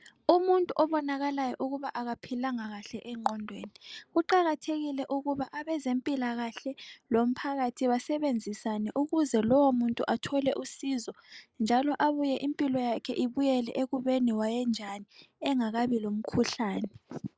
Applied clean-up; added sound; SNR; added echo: none; none; none; none.